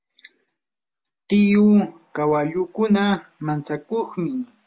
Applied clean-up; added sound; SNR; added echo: none; none; none; none.